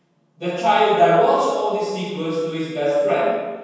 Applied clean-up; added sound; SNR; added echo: none; none; none; reverberation time 1.2 s.